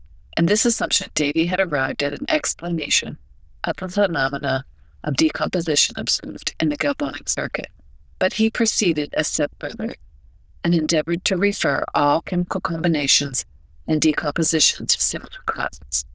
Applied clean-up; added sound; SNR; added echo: neural diffusion model UNIVERSE++.